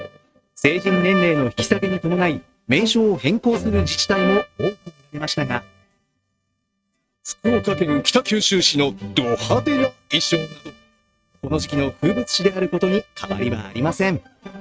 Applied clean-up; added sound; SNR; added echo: neural mask model RNNoise.